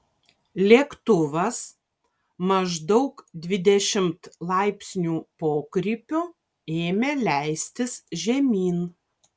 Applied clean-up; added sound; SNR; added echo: none; none; none; none.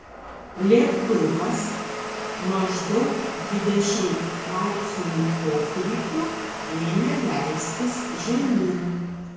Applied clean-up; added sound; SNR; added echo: none; Domestic sounds, home sounds; 7 dB; reverberation time 1.0 s.